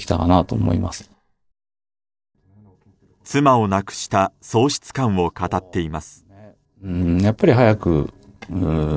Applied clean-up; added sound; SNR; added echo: neural separator model SepFormer DNS4.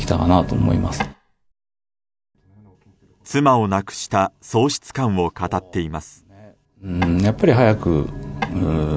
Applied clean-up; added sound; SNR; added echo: none; Tap / Wood; 10 dB; none.